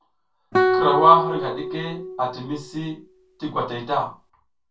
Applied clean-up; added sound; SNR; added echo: none; Guitar; 2 dB; reverberation time 0.2 s.